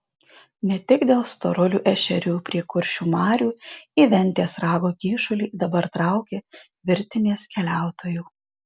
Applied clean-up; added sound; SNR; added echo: none; none; none; none.